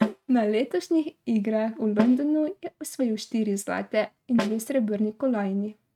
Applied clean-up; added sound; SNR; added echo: neural mask model RNNoise.